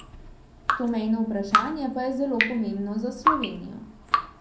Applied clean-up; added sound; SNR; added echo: none; Drip; 0 dB; reverberation time 0.6 s.